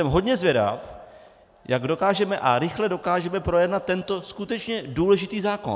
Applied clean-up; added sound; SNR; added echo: none; none; none; none.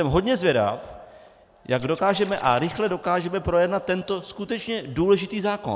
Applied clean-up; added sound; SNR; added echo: none; Scratching (performance technique); 19 dB; none.